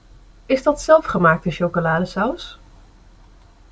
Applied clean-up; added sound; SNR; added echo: none; none; none; none.